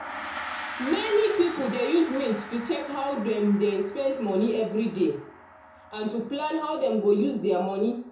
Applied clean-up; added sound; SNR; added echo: none; Gong; 14 dB; reverberation time 0.5 s.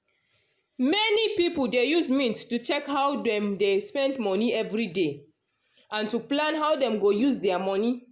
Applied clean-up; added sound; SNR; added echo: none; none; none; none.